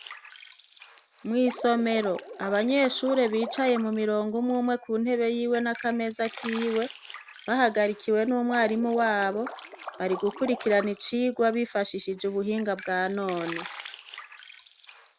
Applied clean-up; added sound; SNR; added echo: none; Drip; 15 dB; none.